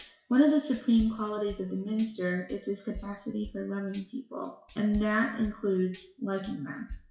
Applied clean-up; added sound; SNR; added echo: classical method WPE with log-MMSE.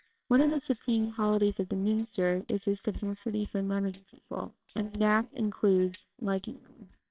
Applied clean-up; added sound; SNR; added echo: neural separator model SepFormer WHAMR!.